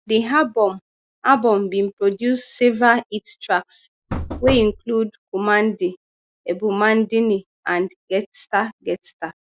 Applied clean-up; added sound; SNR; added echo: classical method Wiener filter.